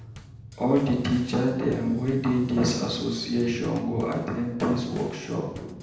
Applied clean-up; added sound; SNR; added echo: none; Bass drum / Snare drum / Drum kit; 18 dB; reverberation time 0.9 s.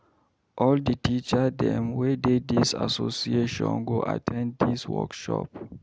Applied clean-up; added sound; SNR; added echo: none; none; none; none.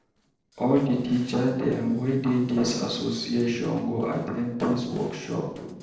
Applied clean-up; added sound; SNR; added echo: neural separator model SepFormer DNS4.